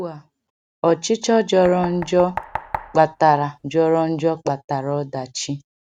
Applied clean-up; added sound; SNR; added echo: none; Knock; 14 dB; none.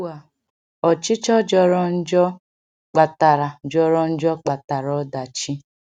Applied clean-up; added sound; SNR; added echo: none; none; none; none.